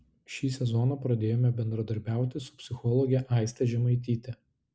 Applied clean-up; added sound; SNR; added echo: none; none; none; none.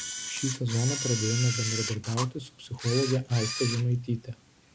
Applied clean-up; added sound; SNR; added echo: none; Camera; 6 dB; none.